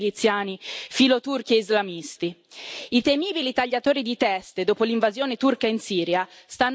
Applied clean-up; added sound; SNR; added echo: none; none; none; none.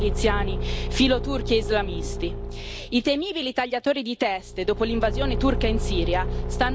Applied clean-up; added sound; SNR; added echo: none; Engine / Car; 2 dB; none.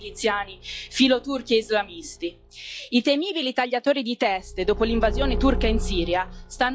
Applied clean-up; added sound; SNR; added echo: classical method log-MMSE.